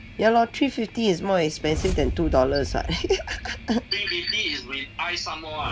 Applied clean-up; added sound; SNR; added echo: none; Whoosh, swoosh, swish; 10 dB; none.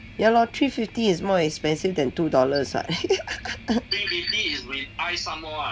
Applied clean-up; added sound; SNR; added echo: none; none; none; none.